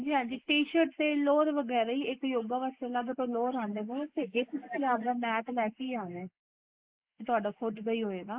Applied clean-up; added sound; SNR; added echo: neural mask model Resemble Enhance denoiser.